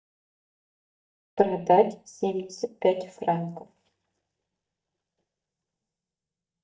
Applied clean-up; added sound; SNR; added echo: neural mask model DeepFilterNet 3.